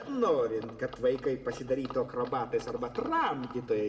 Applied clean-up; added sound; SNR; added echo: none; none; none; reverberation time 1.3 s.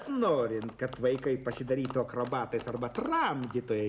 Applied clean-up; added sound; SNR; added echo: none; none; none; none.